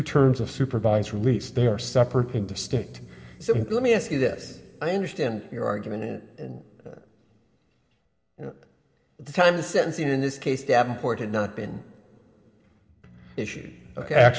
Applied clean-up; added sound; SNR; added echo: none; none; none; reverberation time 2.7 s.